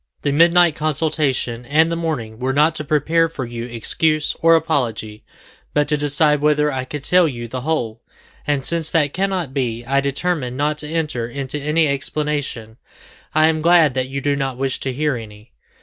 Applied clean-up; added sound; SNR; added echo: none; none; none; none.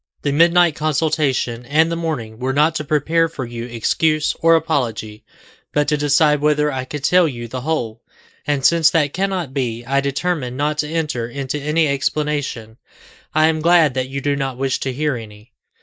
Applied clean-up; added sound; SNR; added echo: neural mask model Resemble Enhance denoiser.